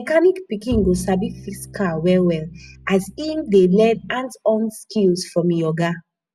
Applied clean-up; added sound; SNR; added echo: none; Bowed string instrument; 16 dB; none.